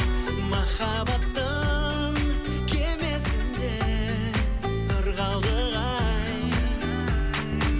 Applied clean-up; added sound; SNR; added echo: none; none; none; none.